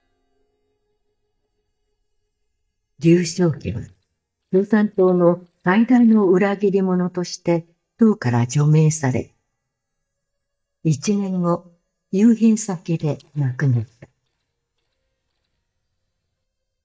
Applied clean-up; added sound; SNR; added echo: neural mask model DeepFilterNet 3.